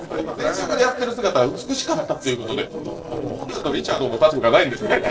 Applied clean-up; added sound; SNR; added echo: neural separator model SepFormer DNS4.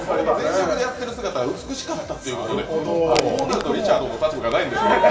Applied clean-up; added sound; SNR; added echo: none; Crack; 13 dB; reverberation time 2.2 s.